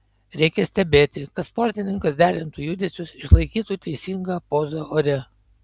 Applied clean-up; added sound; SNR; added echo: none; none; none; none.